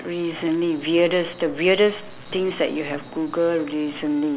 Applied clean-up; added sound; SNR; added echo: none; none; none; none.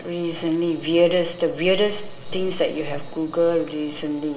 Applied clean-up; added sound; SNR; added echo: none; none; none; reverberation time 2.7 s.